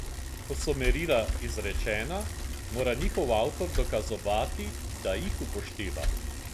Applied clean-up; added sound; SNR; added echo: none; Bicycle; 1 dB; none.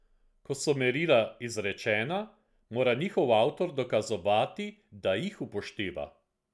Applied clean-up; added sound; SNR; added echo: none; none; none; none.